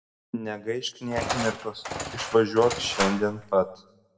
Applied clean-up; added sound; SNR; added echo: none; Engine; 6 dB; reverberation time 0.6 s.